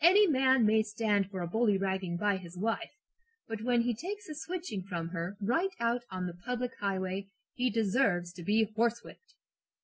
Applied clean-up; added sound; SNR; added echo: none; none; none; none.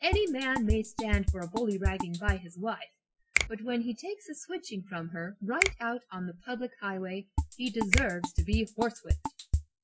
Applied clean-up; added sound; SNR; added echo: classical method log-MMSE.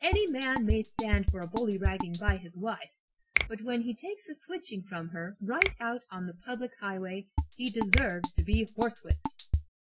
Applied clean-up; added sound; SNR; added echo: none; Drum kit + Finger snapping; -1 dB; none.